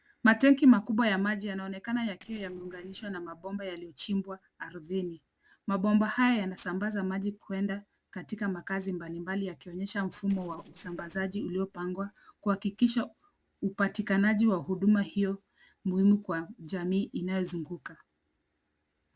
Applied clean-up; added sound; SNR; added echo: neural separator model SepFormer DNS4.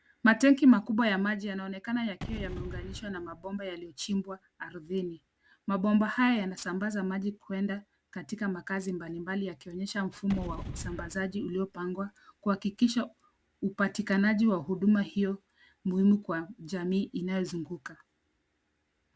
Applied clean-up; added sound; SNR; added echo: none; Gunshot, gunfire / Boom; 13 dB; none.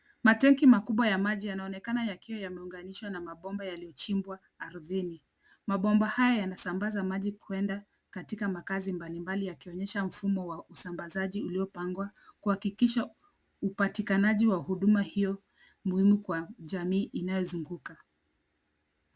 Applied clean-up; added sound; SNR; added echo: none; none; none; none.